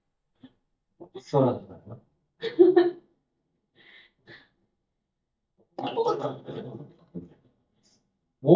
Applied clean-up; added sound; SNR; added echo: neural mask model DeepFilterNet 3.